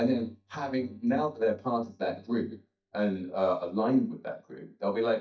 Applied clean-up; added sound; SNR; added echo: neural mask model DeepFilterNet 3.